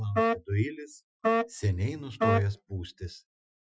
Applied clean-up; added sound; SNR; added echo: classical method Wiener filter.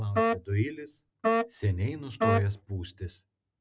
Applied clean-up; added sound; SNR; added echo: none; Wind instrument, woodwind instrument; -1 dB; none.